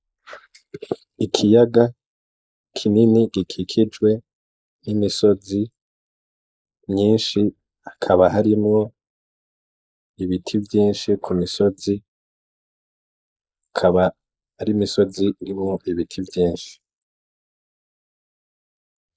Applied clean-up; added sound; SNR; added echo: neural mask model Resemble Enhance denoiser.